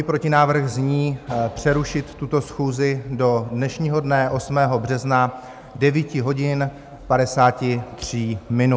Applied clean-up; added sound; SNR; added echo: none; none; none; none.